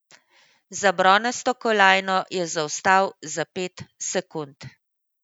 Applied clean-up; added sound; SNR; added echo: none; none; none; none.